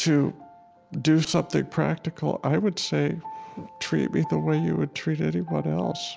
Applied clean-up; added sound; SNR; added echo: none; none; none; none.